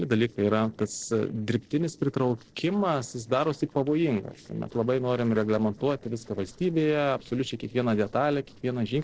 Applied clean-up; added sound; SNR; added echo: neural separator model SepFormer DNS4.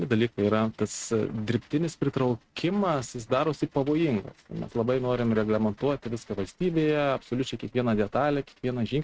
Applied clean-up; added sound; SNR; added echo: neural mask model RNNoise.